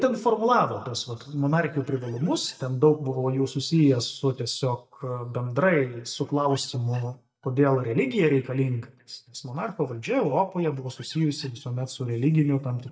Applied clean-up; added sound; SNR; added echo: neural mask model DeepFilterNet 3.